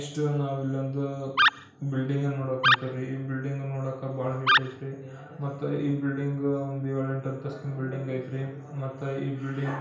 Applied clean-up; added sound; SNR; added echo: none; Animal; -3 dB; reverberation time 0.5 s.